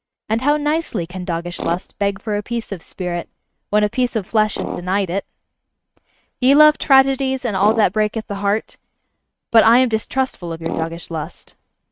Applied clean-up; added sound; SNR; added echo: neural mask model RNNoise.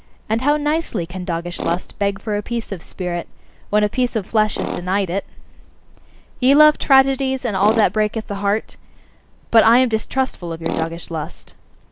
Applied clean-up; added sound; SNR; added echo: none; Tools; 15 dB; none.